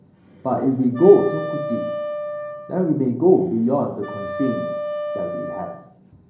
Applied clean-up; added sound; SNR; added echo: none; Wind instrument, woodwind instrument; 9 dB; reverberation time 0.6 s.